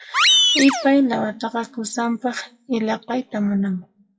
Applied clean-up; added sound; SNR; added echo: classical method WPE with log-MMSE.